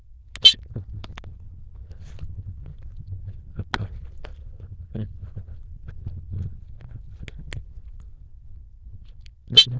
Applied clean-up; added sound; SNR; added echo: neural diffusion model UNIVERSE++.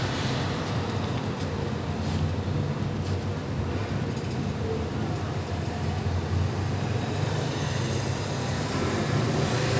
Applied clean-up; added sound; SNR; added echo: none; none; none; none.